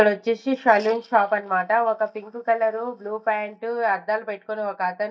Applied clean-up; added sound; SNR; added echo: neural mask model DeepFilterNet 3.